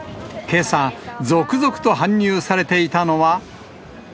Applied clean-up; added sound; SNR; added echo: none; none; none; none.